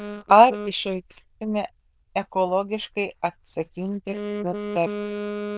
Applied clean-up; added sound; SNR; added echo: neural diffusion model UNIVERSE++.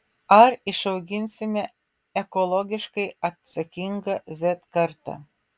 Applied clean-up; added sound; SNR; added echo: none; none; none; none.